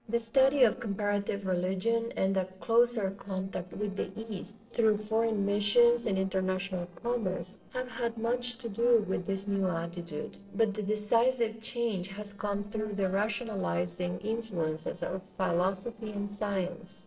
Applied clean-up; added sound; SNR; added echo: neural separator model SepFormer DNS4.